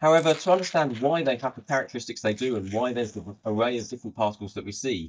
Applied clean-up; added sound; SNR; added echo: neural mask model DeepFilterNet 3.